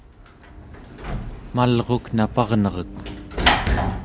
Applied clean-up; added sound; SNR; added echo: none; Sliding door / Slam; 2 dB; none.